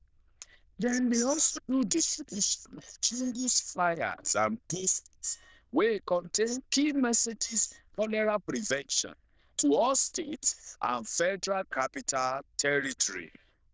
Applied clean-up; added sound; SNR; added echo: neural diffusion model UNIVERSE++.